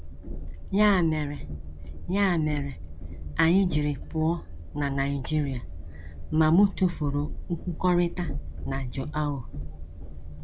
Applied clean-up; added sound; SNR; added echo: none; Train; 6 dB; none.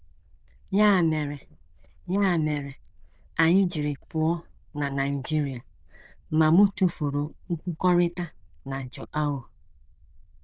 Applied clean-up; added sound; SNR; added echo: neural diffusion model UNIVERSE++.